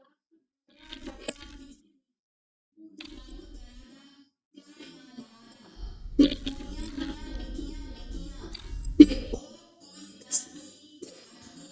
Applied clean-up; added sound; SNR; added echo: neural mask model DeepFilterNet 3.